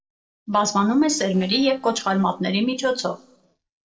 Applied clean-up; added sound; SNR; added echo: neural separator model SepFormer DNS4.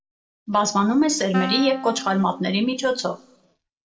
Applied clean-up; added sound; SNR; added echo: none; Wind instrument, woodwind instrument; 12 dB; reverberation time 0.3 s.